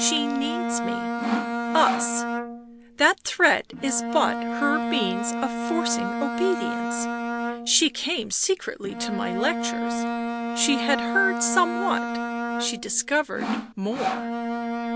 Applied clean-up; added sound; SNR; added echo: none; Sawing + Bowed string instrument; 2 dB; none.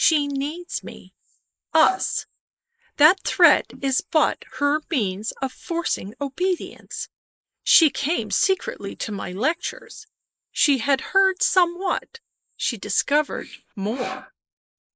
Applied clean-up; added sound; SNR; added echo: neural mask model Resemble Enhance denoiser.